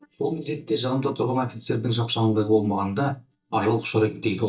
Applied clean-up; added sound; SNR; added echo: neural mask model DeepFilterNet 3.